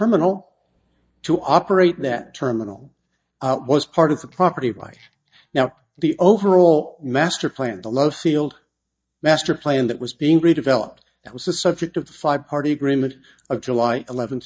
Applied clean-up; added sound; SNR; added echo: neural mask model DeepFilterNet 3.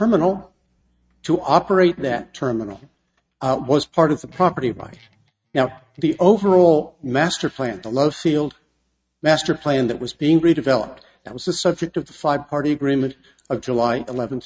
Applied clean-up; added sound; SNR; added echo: neural mask model RNNoise.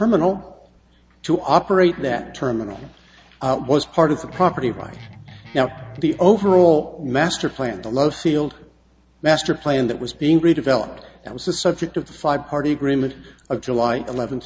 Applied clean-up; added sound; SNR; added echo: none; Guitar; 20 dB; none.